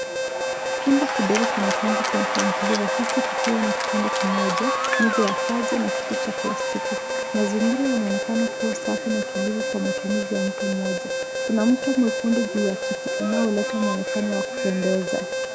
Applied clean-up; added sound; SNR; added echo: none; Applause / Cheering + Alarm; 0 dB; none.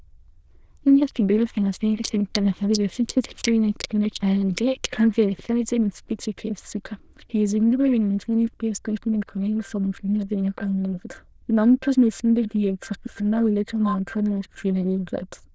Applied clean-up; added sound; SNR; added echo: neural diffusion model UNIVERSE++.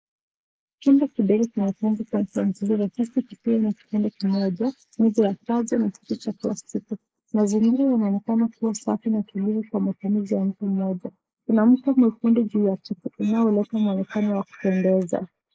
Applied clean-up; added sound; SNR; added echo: neural mask model Resemble Enhance denoiser.